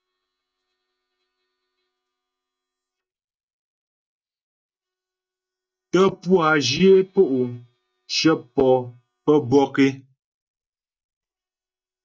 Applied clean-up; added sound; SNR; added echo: neural mask model DeepFilterNet 3.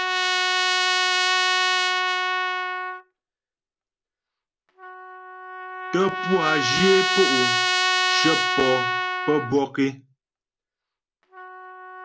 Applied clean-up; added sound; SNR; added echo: none; Trumpet; -3 dB; none.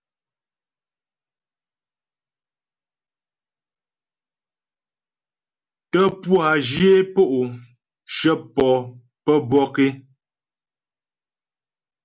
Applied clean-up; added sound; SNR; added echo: none; none; none; none.